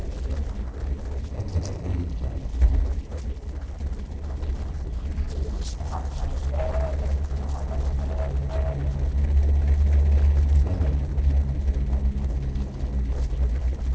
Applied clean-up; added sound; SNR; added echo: neural separator model SepFormer DNS4.